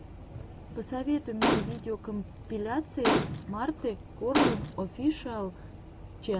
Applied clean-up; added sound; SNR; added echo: none; Gunshot, gunfire; -2 dB; none.